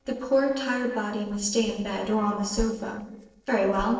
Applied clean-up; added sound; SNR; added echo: neural separator model SepFormer DNS4.